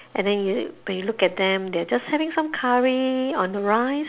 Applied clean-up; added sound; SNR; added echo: none; none; none; none.